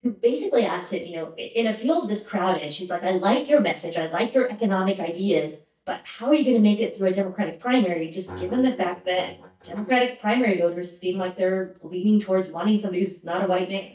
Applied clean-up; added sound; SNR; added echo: neural mask model DeepFilterNet 3.